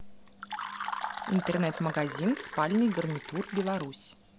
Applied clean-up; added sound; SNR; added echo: none; Fill (with liquid); 8 dB; none.